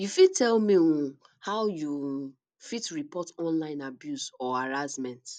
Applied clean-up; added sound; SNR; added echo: none; none; none; none.